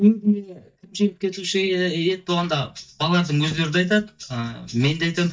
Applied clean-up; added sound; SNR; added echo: neural mask model DeepFilterNet 3.